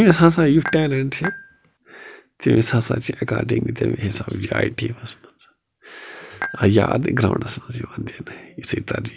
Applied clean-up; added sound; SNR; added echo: none; Dishes, pots, and pans / Chink, clink; 11 dB; none.